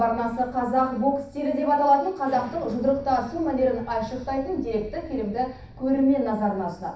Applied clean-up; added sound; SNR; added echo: none; Explosion; 19 dB; reverberation time 0.7 s.